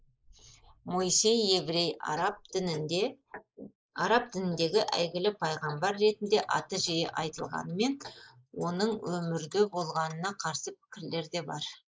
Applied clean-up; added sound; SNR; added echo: neural mask model Resemble Enhance denoiser.